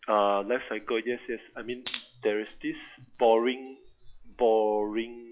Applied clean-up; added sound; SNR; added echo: classical method log-MMSE.